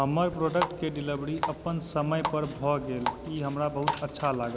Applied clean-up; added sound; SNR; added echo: none; Water tap, faucet; 7 dB; none.